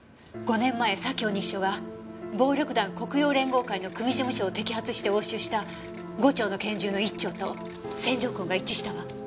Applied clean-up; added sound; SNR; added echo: none; Ratchet, pawl / Percussion; 18 dB; none.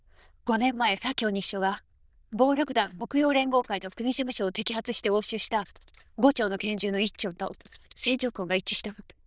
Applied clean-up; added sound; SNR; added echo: neural diffusion model UNIVERSE++.